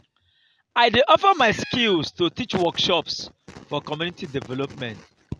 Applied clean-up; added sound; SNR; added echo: none; Meow; 18 dB; none.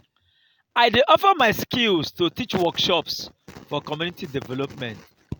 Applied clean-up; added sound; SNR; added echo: none; none; none; none.